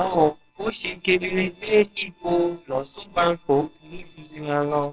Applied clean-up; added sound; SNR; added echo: neural separator model SepFormer WHAMR!.